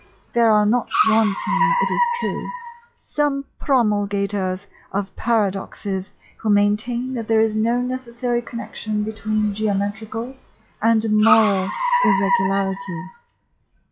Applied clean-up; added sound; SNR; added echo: classical method log-MMSE.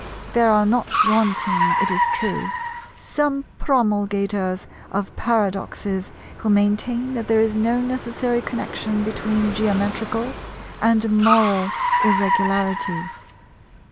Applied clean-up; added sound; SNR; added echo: none; Car; 5 dB; none.